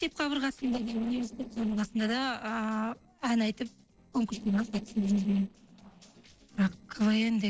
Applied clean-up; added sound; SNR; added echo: neural separator model SepFormer DNS4.